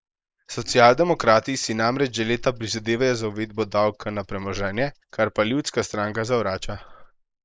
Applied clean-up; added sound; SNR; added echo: neural mask model Resemble Enhance denoiser.